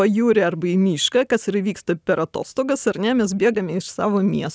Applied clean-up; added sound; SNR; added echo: none; none; none; none.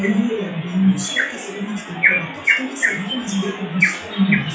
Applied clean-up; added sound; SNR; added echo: classical method WPE with log-MMSE.